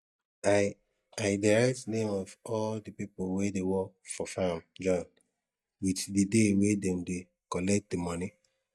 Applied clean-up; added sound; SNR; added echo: neural mask model DeepFilterNet 3.